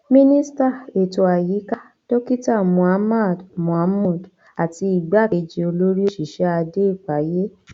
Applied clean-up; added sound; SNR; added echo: none; none; none; none.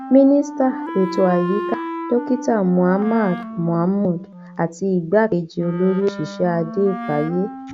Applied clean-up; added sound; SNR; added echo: none; Wind instrument, woodwind instrument; 11 dB; none.